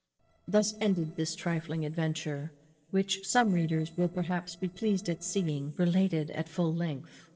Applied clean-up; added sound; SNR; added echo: neural separator model SepFormer DNS4.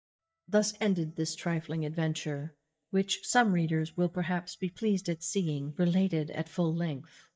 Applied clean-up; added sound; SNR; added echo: neural mask model DeepFilterNet 3.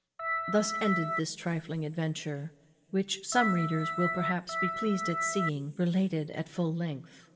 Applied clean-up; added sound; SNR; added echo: none; Organ; 1 dB; reverberation time 2.7 s.